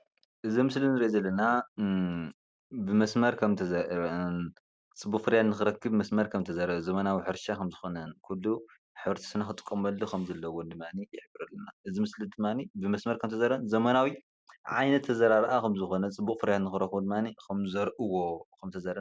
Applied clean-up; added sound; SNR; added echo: none; none; none; none.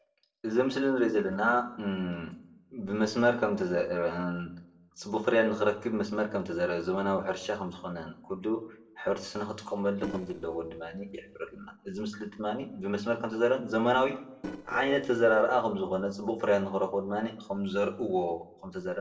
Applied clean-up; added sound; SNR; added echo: neural separator model SepFormer DNS4.